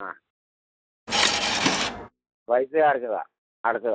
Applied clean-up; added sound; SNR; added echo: classical method log-MMSE.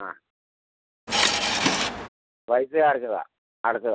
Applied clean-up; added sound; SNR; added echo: none; Subway, metro, underground / Engine; -4 dB; none.